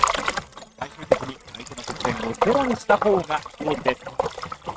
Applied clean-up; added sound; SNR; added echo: neural mask model RNNoise.